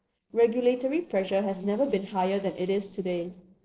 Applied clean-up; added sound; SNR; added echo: neural separator model SepFormer DNS4.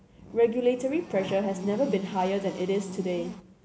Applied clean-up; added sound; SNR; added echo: none; Buzz; 12 dB; none.